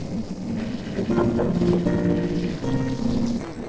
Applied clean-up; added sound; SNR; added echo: neural separator model SepFormer DNS4.